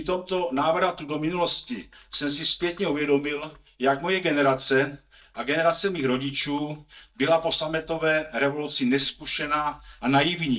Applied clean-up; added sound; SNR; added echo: neural mask model DeepFilterNet 3.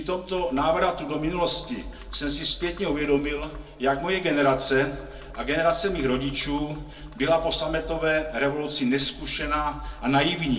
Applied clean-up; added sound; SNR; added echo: none; Computer keyboard; 15 dB; reverberation time 0.2 s.